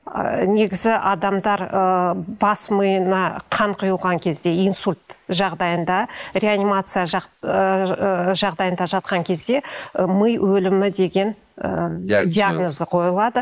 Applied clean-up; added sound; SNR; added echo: neural mask model Resemble Enhance denoiser.